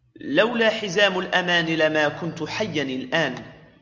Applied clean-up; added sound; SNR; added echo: none; none; none; none.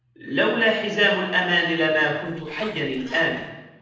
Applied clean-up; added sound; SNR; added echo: neural separator model SepFormer DNS4.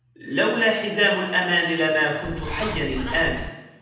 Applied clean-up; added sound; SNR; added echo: none; Bird; 8 dB; reverberation time 0.9 s.